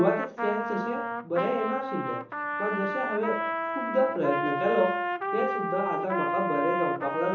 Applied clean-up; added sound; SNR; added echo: none; Trumpet; 1 dB; reverberation time 1.2 s.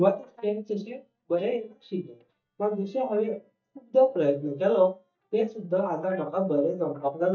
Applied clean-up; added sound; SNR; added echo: neural mask model DeepFilterNet 3.